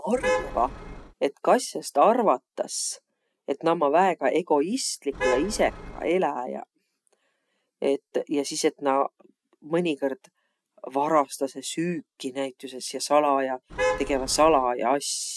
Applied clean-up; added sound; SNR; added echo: none; Traffic noise, roadway noise / Vehicle horn, car horn, honking; 4 dB; none.